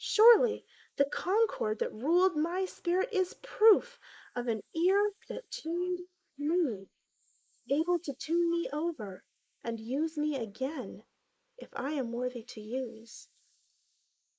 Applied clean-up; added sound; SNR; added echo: neural mask model Resemble Enhance denoiser.